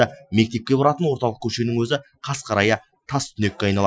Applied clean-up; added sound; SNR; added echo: classical method Wiener filter.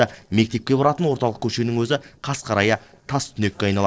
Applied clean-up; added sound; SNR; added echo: neural separator model SepFormer DNS4.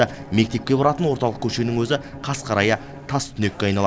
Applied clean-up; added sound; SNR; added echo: none; Bowed string instrument; 18 dB; none.